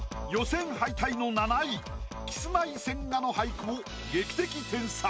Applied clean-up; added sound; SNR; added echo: none; none; none; none.